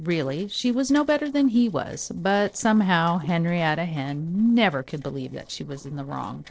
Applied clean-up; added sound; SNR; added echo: neural separator model SepFormer DNS4.